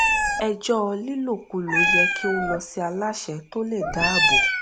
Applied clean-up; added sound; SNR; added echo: none; Meow; -3 dB; none.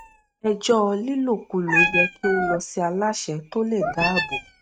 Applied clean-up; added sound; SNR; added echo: neural mask model RNNoise.